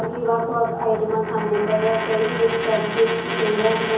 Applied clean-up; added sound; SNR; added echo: none; Coin (dropping); 8 dB; reverberation time 0.7 s.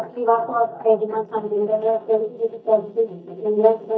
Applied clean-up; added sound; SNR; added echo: neural mask model DeepFilterNet 3.